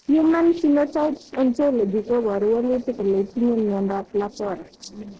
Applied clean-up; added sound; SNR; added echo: neural separator model SepFormer DNS4.